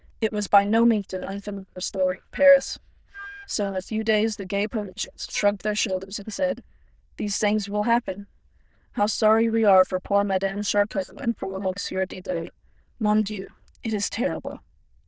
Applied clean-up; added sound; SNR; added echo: neural diffusion model UNIVERSE++.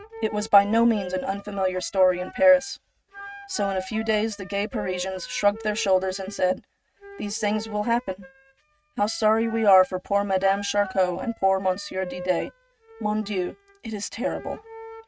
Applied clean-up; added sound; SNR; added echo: neural mask model RNNoise.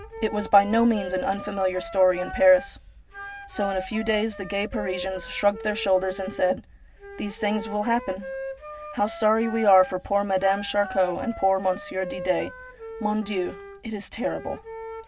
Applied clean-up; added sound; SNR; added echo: none; Wind instrument, woodwind instrument; 13 dB; none.